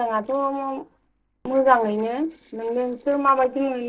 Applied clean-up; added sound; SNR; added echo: neural separator model SepFormer DNS4.